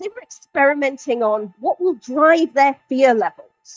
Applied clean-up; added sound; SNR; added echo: neural mask model DeepFilterNet 3.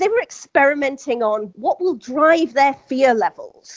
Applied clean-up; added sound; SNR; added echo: none; none; none; none.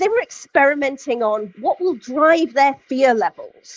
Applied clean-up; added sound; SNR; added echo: neural mask model Resemble Enhance denoiser.